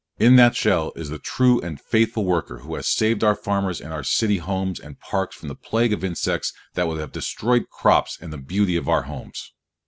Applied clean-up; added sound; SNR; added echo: none; none; none; none.